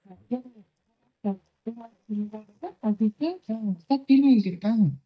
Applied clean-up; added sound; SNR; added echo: neural mask model DeepFilterNet 3.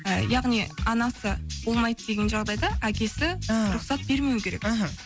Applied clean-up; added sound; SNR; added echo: none; none; none; none.